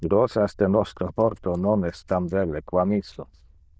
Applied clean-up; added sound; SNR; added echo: neural diffusion model UNIVERSE++.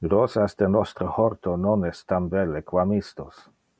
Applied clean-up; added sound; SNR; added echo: none; none; none; none.